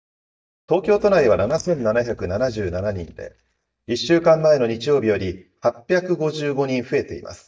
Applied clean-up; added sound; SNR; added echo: neural mask model DeepFilterNet 3.